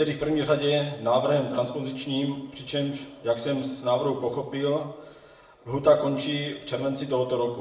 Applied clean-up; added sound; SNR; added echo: none; none; none; reverberation time 0.7 s.